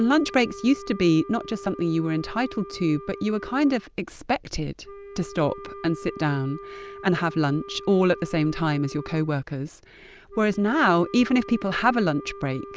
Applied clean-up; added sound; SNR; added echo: none; Wind instrument, woodwind instrument; 16 dB; none.